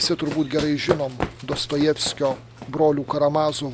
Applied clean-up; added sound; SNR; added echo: none; Run; 10 dB; none.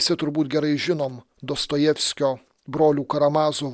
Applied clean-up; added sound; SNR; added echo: none; none; none; none.